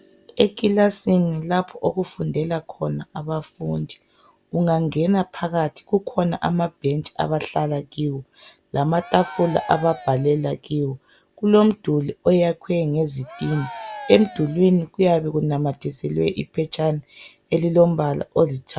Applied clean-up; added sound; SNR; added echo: none; Cheering; 16 dB; none.